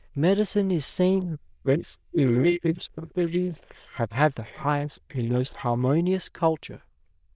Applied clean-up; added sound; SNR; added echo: neural diffusion model UNIVERSE++.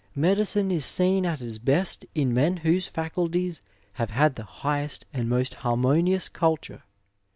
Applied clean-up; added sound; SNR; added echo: none; none; none; none.